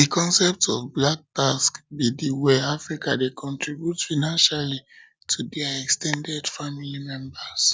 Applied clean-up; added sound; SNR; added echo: none; none; none; none.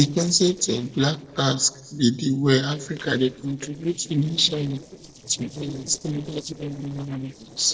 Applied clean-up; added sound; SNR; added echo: neural separator model SepFormer DNS4.